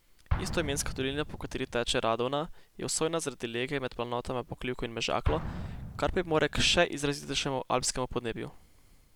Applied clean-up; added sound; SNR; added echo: none; Explosion; 9 dB; none.